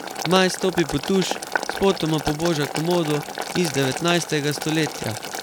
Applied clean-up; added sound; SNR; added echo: none; Boiling; 7 dB; none.